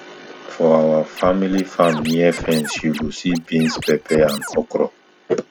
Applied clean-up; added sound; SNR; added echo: none; Scratching (performance technique); 12 dB; none.